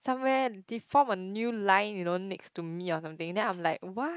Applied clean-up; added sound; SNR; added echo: neural mask model Resemble Enhance denoiser.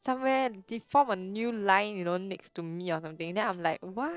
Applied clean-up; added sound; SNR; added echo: neural separator model SepFormer DNS4.